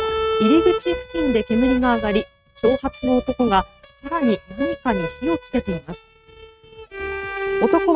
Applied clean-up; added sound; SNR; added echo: neural mask model RNNoise.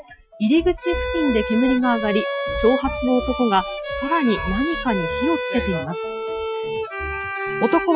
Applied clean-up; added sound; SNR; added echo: classical method Wiener filter.